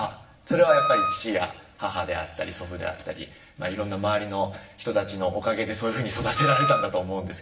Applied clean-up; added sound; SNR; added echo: none; Wind instrument, woodwind instrument; 0 dB; reverberation time 0.7 s.